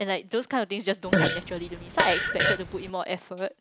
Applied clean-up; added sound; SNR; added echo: none; Fart; -5 dB; none.